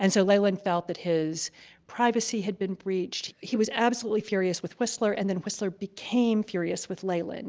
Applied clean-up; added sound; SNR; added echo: none; none; none; none.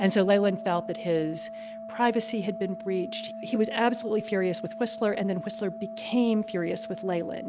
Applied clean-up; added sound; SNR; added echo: none; Organ; 11 dB; none.